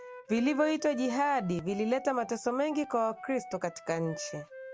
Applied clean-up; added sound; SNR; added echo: none; Wind instrument, woodwind instrument; 15 dB; none.